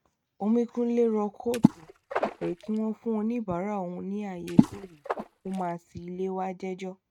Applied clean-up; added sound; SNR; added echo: neural mask model RNNoise.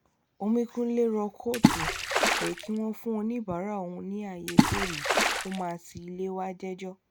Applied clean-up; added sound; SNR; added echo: none; Water / Splash, splatter; -4 dB; none.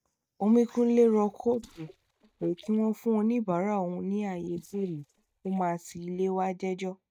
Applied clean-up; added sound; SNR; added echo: neural mask model DeepFilterNet 3.